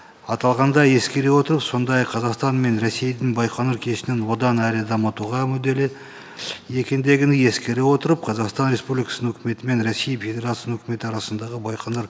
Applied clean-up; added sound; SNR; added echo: none; none; none; none.